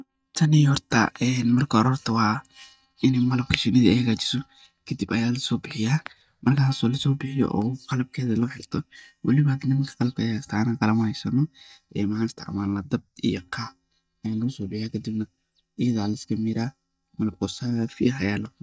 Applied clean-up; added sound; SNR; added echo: neural mask model DeepFilterNet 3.